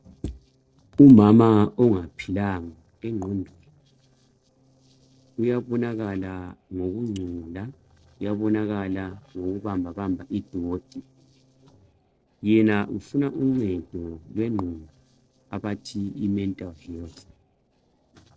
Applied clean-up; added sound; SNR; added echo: neural separator model SepFormer DNS4.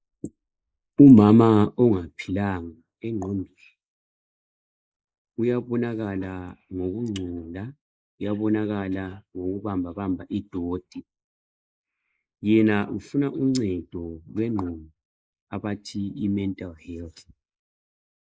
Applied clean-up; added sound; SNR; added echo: neural mask model Resemble Enhance denoiser.